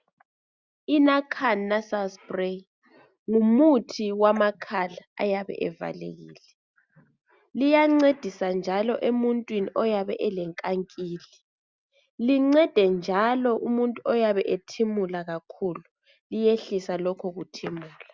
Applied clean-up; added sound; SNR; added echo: none; none; none; none.